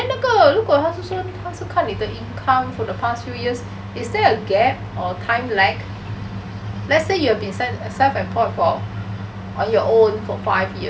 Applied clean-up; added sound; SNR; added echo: none; none; none; none.